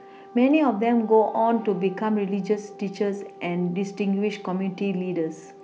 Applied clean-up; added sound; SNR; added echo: none; Wind instrument, woodwind instrument; 20 dB; none.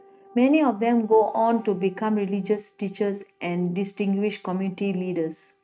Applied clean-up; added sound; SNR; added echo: neural mask model RNNoise.